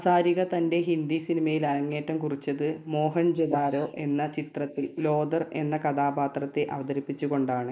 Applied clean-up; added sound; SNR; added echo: neural mask model Resemble Enhance denoiser.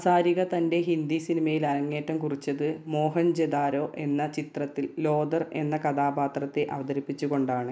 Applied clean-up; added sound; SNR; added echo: none; none; none; none.